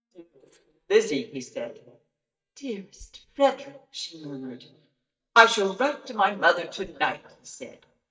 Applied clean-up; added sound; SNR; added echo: neural mask model DeepFilterNet 3.